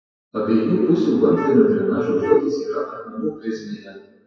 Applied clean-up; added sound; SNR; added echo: classical method WPE with log-MMSE.